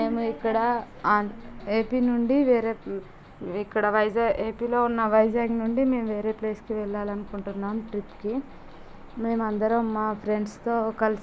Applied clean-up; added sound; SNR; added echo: none; none; none; none.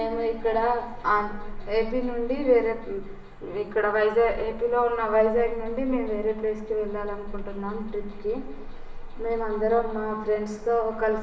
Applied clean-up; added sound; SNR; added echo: none; none; none; reverberation time 0.8 s.